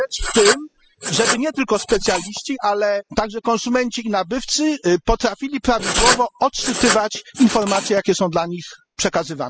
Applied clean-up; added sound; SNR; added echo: classical method spectral subtraction.